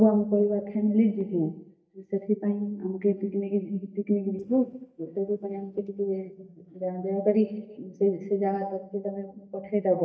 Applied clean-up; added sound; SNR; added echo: neural mask model DeepFilterNet 3.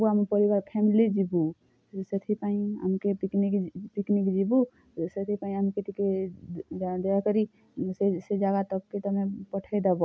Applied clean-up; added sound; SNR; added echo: none; none; none; none.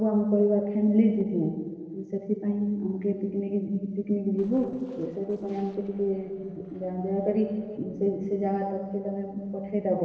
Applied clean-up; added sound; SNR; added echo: neural separator model SepFormer DNS4.